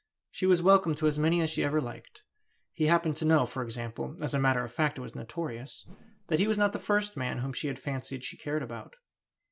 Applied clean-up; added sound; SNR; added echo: neural separator model SepFormer DNS4.